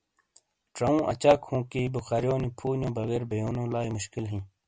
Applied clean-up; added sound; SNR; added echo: none; none; none; none.